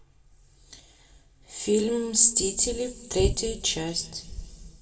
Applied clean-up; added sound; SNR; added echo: none; none; none; reverberation time 1.8 s.